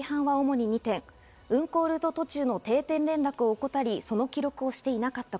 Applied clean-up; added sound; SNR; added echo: none; none; none; none.